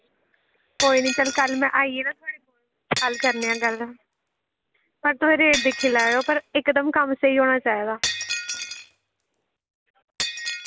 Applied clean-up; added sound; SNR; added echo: none; Shatter; 9 dB; none.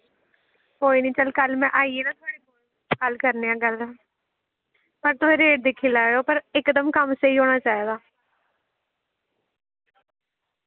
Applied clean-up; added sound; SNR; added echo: none; none; none; none.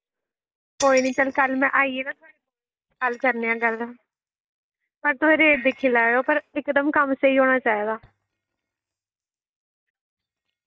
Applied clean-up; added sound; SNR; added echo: neural mask model DeepFilterNet 3.